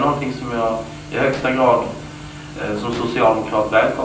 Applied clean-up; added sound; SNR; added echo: none; Explosion; 19 dB; reverberation time 0.6 s.